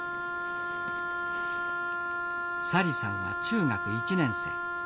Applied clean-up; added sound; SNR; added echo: none; Wind instrument, woodwind instrument; -2 dB; none.